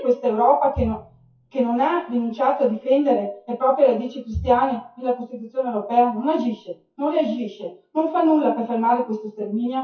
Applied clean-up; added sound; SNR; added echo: classical method WPE with log-MMSE.